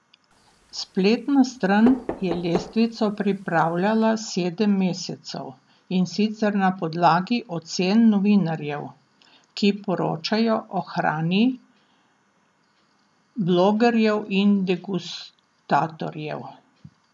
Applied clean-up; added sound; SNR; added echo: none; Knock; 12 dB; none.